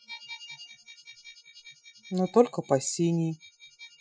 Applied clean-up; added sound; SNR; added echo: classical method Wiener filter.